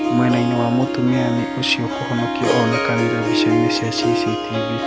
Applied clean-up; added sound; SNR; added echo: none; Harp; 0 dB; none.